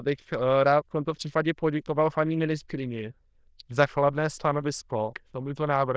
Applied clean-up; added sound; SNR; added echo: neural diffusion model UNIVERSE++.